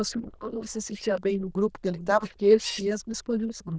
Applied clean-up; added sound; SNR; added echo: neural diffusion model UNIVERSE++.